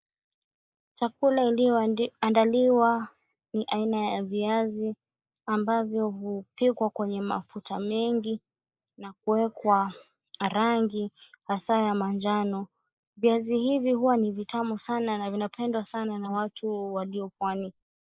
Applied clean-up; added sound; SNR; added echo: neural mask model Resemble Enhance denoiser.